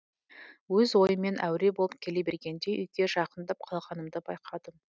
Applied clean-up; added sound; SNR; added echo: none; none; none; none.